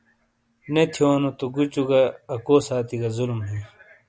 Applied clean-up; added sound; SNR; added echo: none; none; none; none.